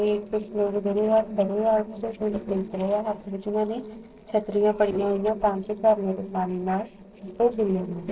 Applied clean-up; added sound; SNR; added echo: neural separator model SepFormer DNS4.